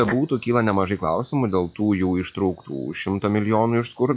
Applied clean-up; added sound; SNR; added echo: classical method log-MMSE.